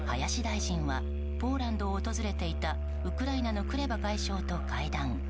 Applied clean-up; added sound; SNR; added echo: none; Musical instrument; -2 dB; none.